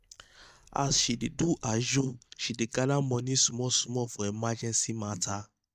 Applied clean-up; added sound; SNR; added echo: neural mask model DeepFilterNet 3.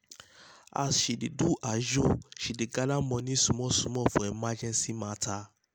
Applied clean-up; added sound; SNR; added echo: none; none; none; none.